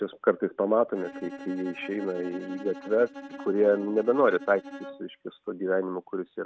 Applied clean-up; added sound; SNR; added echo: neural mask model RNNoise.